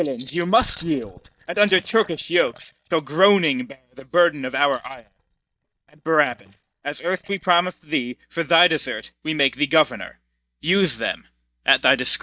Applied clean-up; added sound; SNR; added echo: neural mask model DeepFilterNet 3.